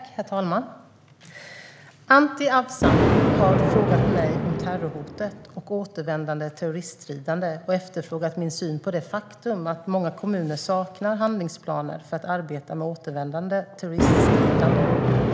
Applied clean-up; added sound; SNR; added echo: none; Thunder; -1 dB; none.